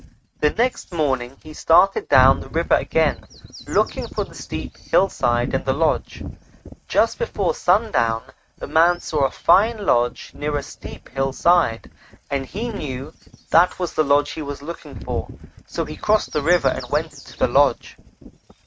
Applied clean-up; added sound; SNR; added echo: neural mask model RNNoise.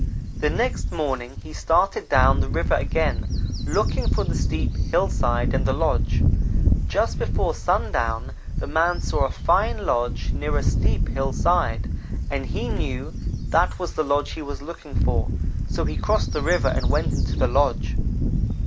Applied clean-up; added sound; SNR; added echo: none; Wind / Bird; -3 dB; none.